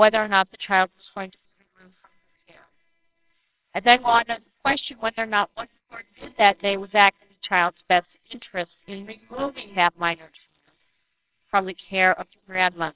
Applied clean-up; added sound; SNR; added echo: neural separator model SepFormer WHAMR!.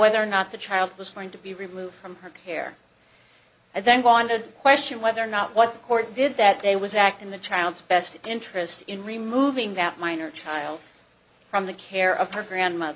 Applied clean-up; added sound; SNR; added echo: none; none; none; none.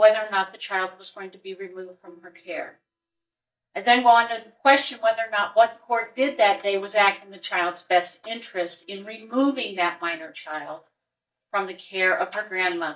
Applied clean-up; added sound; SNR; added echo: neural mask model DeepFilterNet 3.